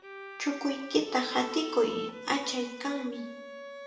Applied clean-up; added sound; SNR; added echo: none; Bowed string instrument; 11 dB; reverberation time 0.9 s.